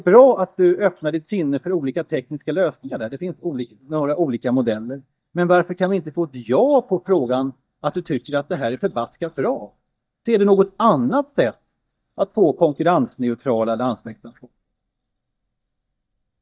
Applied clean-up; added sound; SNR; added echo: neural mask model DeepFilterNet 3.